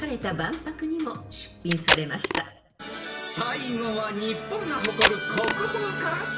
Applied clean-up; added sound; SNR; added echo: none; Packing tape, duct tape; -3 dB; reverberation time 0.5 s.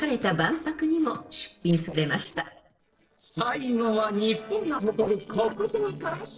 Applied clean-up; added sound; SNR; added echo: neural separator model SepFormer DNS4.